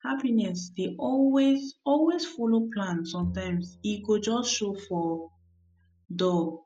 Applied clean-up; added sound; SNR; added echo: none; Bowed string instrument; 19 dB; none.